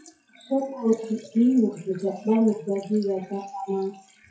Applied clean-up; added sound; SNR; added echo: classical method WPE with log-MMSE.